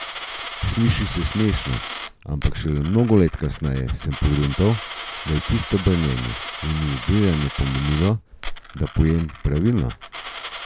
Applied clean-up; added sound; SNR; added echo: none; Coin (dropping); 11 dB; none.